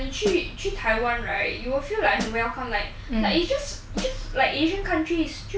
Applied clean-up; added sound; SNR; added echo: none; Snare drum; 10 dB; none.